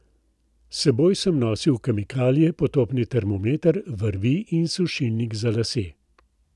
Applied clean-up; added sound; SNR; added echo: none; none; none; none.